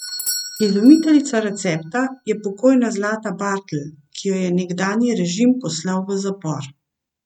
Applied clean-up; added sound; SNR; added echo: neural mask model RNNoise.